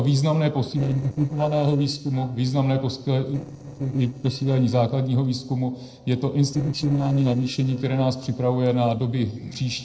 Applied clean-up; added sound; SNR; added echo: neural separator model SepFormer DNS4.